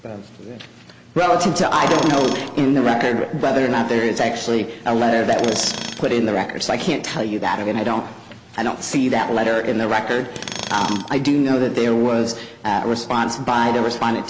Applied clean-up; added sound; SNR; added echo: none; Tools; 12 dB; none.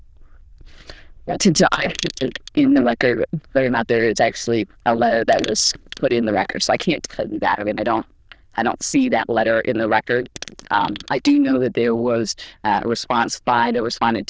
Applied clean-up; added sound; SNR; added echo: neural diffusion model UNIVERSE++.